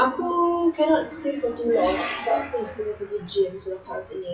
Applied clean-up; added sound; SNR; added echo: classical method WPE with log-MMSE.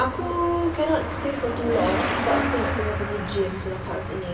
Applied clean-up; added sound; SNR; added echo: none; Truck; 5 dB; reverberation time 2.2 s.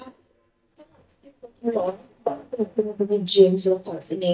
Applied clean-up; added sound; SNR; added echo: neural mask model DeepFilterNet 3.